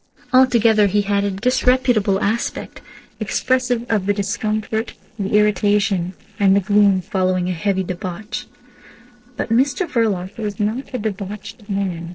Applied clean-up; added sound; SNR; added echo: neural separator model SepFormer DNS4.